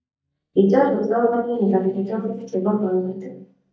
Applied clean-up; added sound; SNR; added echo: neural mask model DeepFilterNet 3.